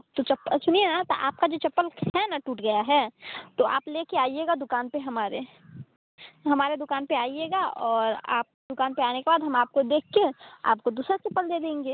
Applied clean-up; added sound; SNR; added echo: none; none; none; none.